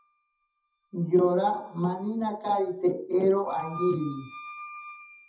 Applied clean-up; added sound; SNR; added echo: classical method WPE with log-MMSE.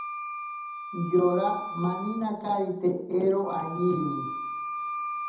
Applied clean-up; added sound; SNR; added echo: none; Wind instrument, woodwind instrument; 7 dB; reverberation time 0.8 s.